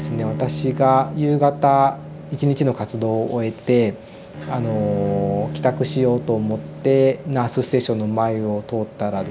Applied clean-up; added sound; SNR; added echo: none; Bowed string instrument; 11 dB; none.